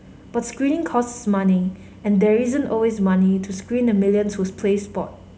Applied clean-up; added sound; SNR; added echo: none; none; none; none.